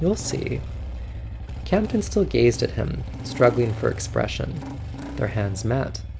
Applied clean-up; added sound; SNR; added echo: none; Engine starting / Motorcycle; 7 dB; none.